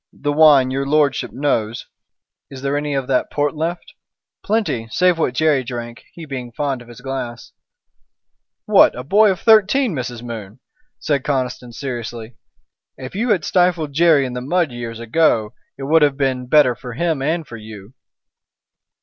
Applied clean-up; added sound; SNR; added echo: none; none; none; none.